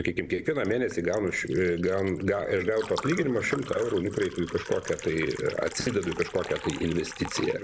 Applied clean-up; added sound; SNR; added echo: none; Liquid; 14 dB; none.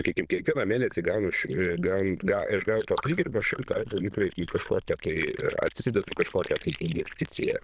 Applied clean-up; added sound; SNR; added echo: neural diffusion model UNIVERSE++.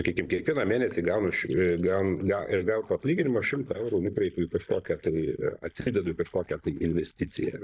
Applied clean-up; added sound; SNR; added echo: neural mask model DeepFilterNet 3.